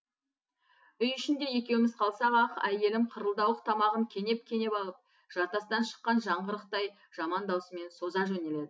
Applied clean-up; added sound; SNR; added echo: none; none; none; none.